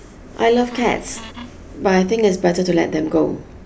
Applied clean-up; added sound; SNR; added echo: none; Wood; 18 dB; none.